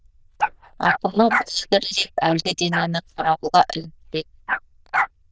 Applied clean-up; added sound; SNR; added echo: neural diffusion model UNIVERSE++.